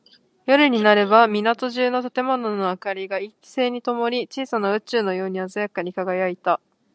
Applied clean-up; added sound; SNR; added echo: none; none; none; none.